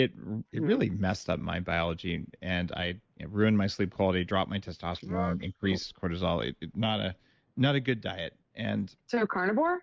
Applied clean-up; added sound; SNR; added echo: neural mask model Resemble Enhance denoiser.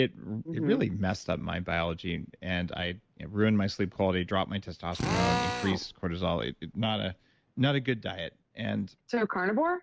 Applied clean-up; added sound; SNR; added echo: none; Drill; 2 dB; none.